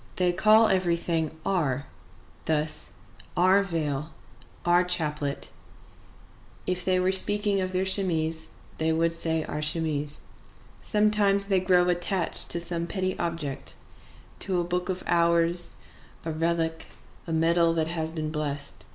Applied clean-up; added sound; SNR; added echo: none; none; none; none.